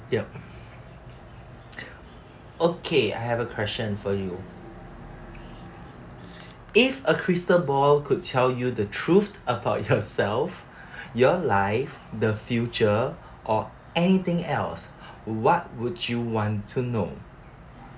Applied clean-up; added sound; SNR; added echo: none; none; none; none.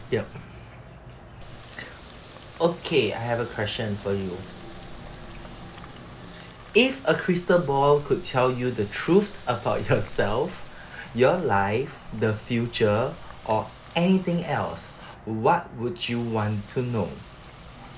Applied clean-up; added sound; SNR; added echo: none; Water tap, faucet; 17 dB; none.